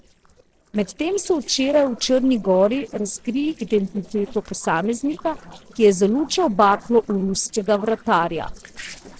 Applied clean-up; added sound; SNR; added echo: neural separator model SepFormer DNS4.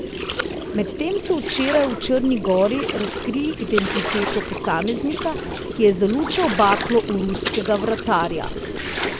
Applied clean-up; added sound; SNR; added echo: none; Gurgling; 5 dB; none.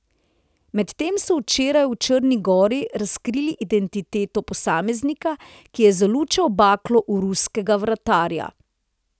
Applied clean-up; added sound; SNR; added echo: none; none; none; none.